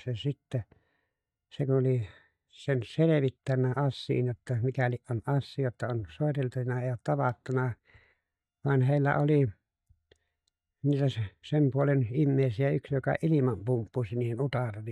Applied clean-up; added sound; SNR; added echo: neural mask model DeepFilterNet 3.